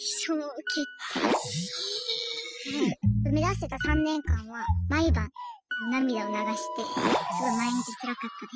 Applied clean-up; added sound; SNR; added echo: classical method spectral subtraction.